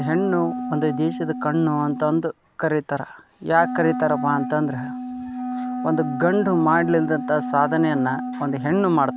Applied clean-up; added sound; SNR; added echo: none; Wind instrument, woodwind instrument; 7 dB; none.